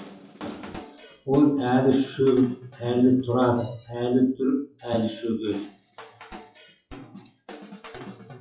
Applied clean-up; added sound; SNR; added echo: classical method WPE with log-MMSE.